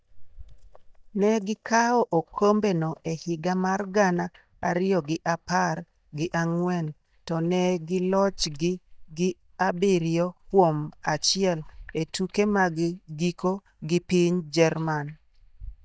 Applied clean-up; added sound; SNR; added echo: neural mask model DeepFilterNet 3.